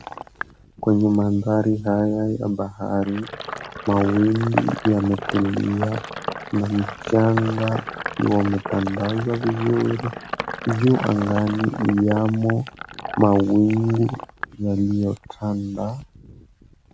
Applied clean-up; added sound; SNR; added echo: none; Sink (filling or washing); 11 dB; none.